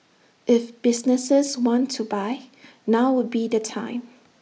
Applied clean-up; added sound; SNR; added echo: none; none; none; none.